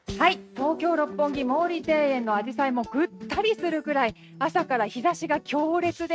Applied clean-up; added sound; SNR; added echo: neural mask model RNNoise.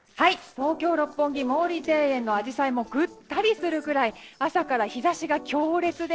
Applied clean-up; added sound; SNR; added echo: neural separator model SepFormer DNS4.